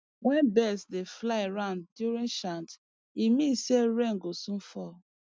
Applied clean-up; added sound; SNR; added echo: none; none; none; none.